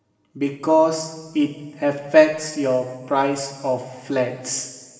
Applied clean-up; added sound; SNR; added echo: none; none; none; reverberation time 2.3 s.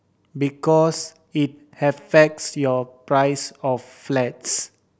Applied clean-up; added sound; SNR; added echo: none; none; none; none.